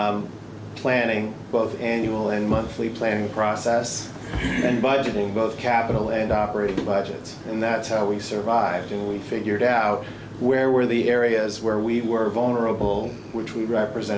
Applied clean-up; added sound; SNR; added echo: none; none; none; none.